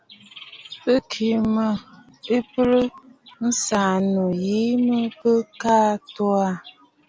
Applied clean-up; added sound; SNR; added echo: none; none; none; none.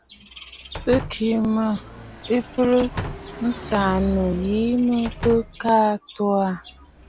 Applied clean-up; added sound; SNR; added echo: none; Slam + Car passing by; 12 dB; none.